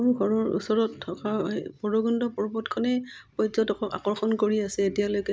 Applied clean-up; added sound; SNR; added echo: none; none; none; none.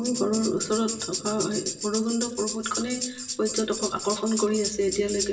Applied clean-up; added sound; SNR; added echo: none; Tambourine; 6 dB; reverberation time 1.0 s.